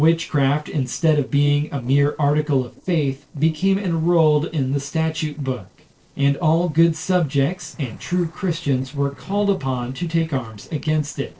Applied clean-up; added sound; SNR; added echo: neural separator model SepFormer DNS4.